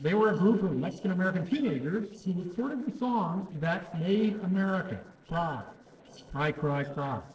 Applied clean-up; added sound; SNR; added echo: neural separator model SepFormer DNS4.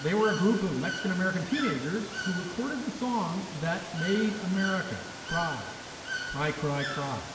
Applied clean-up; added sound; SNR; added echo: none; Water / Bird; 7 dB; reverberation time 0.8 s.